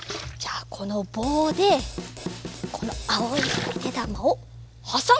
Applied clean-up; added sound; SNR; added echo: none; Drum kit + Splash, splatter; 7 dB; none.